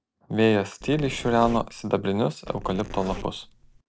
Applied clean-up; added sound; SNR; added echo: none; Zipper (clothing); 13 dB; none.